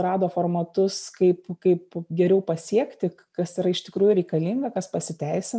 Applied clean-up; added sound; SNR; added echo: none; none; none; none.